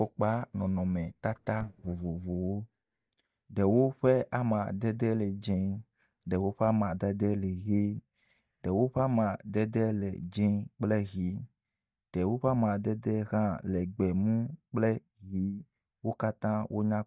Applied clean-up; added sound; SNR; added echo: neural mask model DeepFilterNet 3.